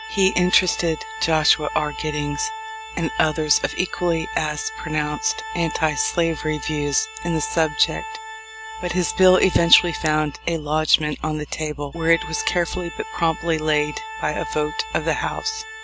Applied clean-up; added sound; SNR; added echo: none; Organ; 11 dB; none.